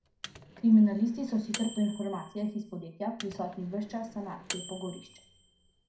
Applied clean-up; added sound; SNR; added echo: none; Microwave oven; 15 dB; reverberation time 0.4 s.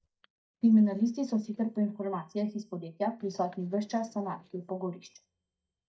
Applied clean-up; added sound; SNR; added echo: neural mask model DeepFilterNet 3.